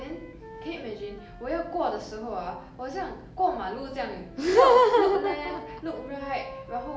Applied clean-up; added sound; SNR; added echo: none; Wind instrument, woodwind instrument; 19 dB; none.